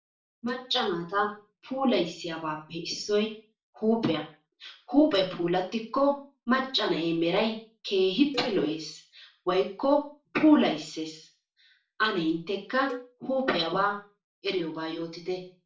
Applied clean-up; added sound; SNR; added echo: none; Cowbell; 18 dB; reverberation time 0.4 s.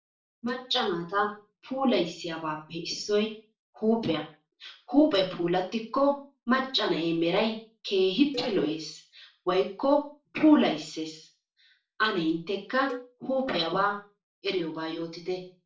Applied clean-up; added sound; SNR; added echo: neural separator model SepFormer DNS4.